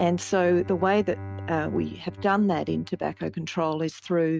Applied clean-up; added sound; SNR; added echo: neural mask model RNNoise.